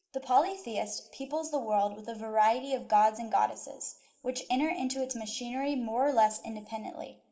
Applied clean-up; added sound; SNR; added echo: none; none; none; reverberation time 0.8 s.